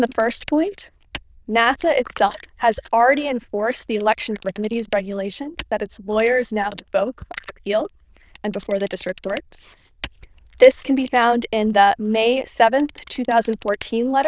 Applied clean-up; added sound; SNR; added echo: neural diffusion model UNIVERSE++.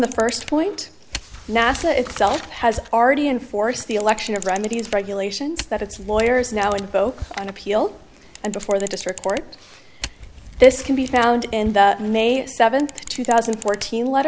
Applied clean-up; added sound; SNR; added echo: none; Camera; 16 dB; none.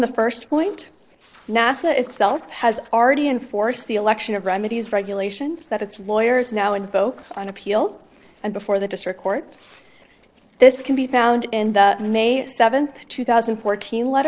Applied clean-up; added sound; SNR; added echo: neural separator model SepFormer DNS4.